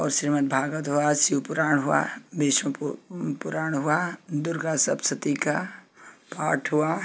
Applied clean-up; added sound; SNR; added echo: none; none; none; none.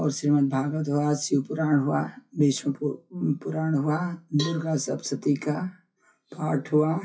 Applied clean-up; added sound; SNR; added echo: classical method WPE with log-MMSE.